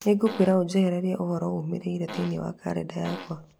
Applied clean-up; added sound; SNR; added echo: none; Fart; 13 dB; none.